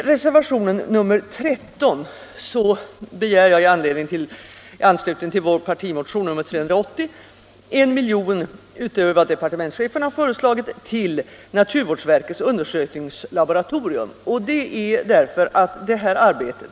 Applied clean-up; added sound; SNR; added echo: none; none; none; none.